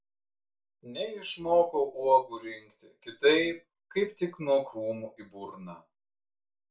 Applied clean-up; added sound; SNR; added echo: none; none; none; reverberation time 0.3 s.